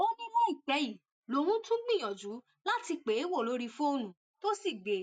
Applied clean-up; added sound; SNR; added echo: none; none; none; none.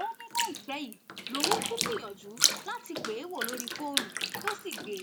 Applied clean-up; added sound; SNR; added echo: none; Bathtub (filling or washing); -4 dB; none.